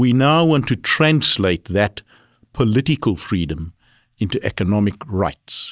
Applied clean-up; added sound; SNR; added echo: neural mask model DeepFilterNet 3.